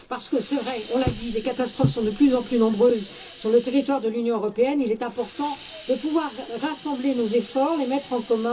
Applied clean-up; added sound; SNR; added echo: none; Hiss; 16 dB; reverberation time 0.2 s.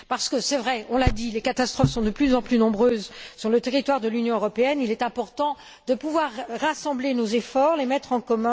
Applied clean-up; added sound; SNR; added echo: none; none; none; none.